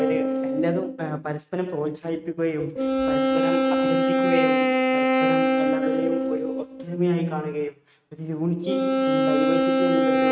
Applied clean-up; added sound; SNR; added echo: neural mask model RNNoise.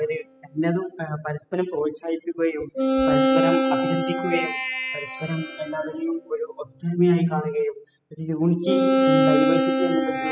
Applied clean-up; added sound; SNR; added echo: classical method spectral subtraction.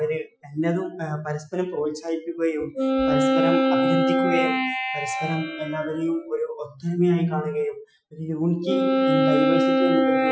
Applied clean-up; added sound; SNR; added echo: classical method Wiener filter.